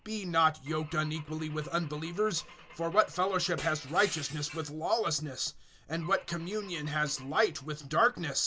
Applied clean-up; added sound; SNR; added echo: none; Glass / Engine / Car; 19 dB; none.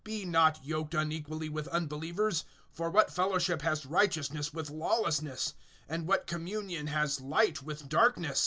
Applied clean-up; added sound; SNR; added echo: none; none; none; none.